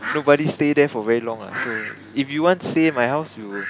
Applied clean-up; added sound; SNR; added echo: none; Fowl; 13 dB; none.